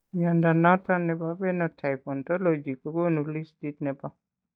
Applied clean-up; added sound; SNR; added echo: neural mask model DeepFilterNet 3.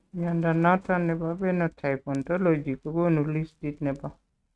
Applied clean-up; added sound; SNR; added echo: neural mask model RNNoise.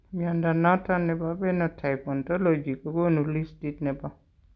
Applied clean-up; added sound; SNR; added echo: none; none; none; none.